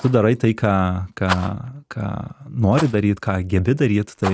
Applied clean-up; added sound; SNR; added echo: neural mask model RNNoise.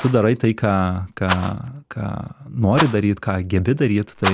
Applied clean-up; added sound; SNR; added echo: none; Rattle; 10 dB; none.